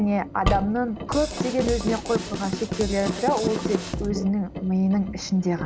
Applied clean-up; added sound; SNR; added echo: none; Drum kit + Engine; 5 dB; none.